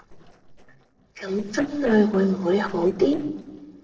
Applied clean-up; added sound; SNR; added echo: neural separator model SepFormer DNS4.